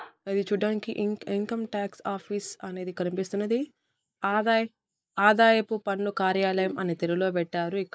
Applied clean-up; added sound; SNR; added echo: neural mask model Resemble Enhance denoiser.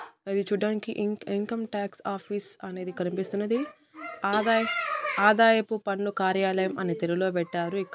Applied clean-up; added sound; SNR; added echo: none; Cowbell; 15 dB; none.